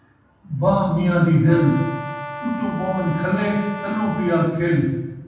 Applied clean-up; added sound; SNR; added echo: none; Brass instrument; 13 dB; reverberation time 1.2 s.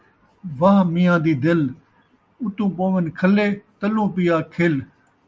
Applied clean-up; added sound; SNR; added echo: none; none; none; none.